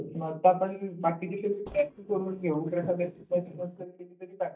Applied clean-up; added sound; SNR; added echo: neural mask model DeepFilterNet 3.